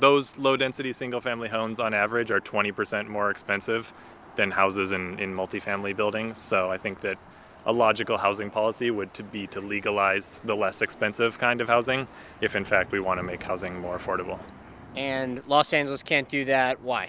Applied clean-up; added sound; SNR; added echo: none; none; none; none.